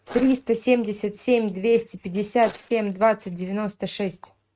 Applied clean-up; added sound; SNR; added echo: neural mask model RNNoise.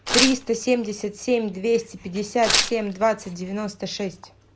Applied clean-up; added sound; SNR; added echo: none; Tearing; 2 dB; none.